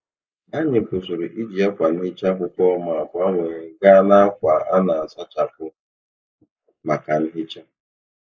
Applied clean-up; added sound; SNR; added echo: neural mask model Resemble Enhance denoiser.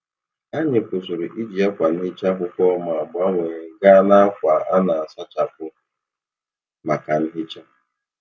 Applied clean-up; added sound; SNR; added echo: none; none; none; none.